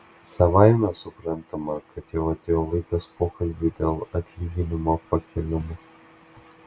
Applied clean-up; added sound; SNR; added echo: none; none; none; none.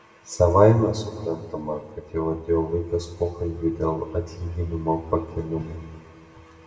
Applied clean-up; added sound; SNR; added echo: none; none; none; reverberation time 1.6 s.